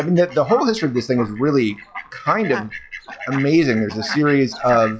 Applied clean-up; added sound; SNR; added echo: classical method log-MMSE.